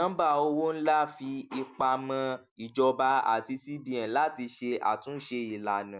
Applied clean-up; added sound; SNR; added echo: none; none; none; none.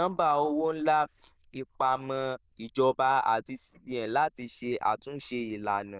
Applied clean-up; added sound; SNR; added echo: neural diffusion model UNIVERSE++.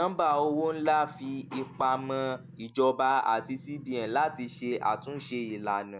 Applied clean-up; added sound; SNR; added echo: none; Engine; 19 dB; none.